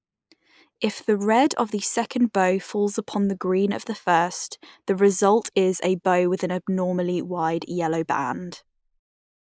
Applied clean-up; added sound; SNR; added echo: neural mask model Resemble Enhance denoiser.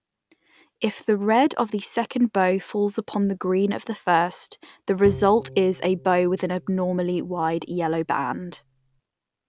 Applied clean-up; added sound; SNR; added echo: none; Bowed string instrument; 17 dB; none.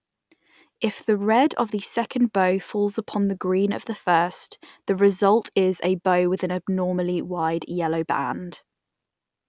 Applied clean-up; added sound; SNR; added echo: none; none; none; none.